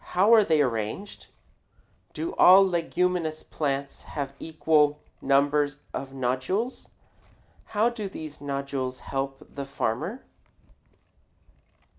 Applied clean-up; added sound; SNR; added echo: none; none; none; none.